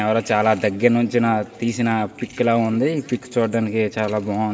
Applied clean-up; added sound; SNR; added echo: none; none; none; reverberation time 1.6 s.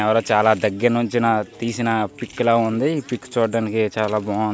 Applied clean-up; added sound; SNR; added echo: none; none; none; none.